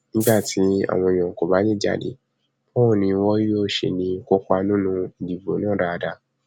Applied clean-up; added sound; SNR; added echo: none; Rattle (instrument); 10 dB; none.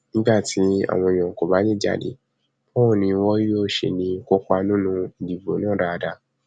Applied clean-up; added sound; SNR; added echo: none; none; none; none.